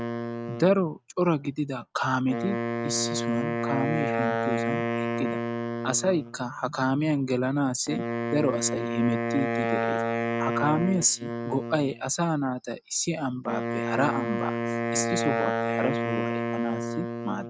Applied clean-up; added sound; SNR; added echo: neural mask model RNNoise.